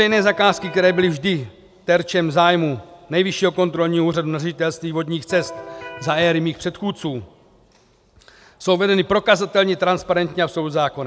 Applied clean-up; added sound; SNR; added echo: none; Electric guitar; 14 dB; none.